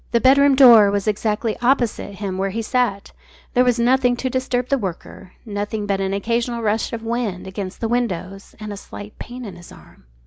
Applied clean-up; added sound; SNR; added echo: none; none; none; none.